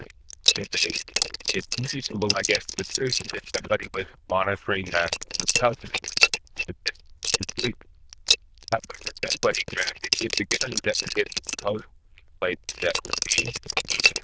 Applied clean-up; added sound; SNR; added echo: neural diffusion model UNIVERSE++.